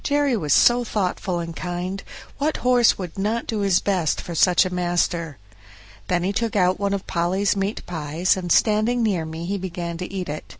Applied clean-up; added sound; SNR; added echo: none; none; none; none.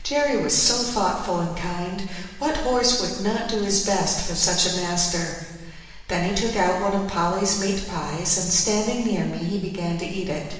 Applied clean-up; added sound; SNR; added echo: none; none; none; reverberation time 1.3 s.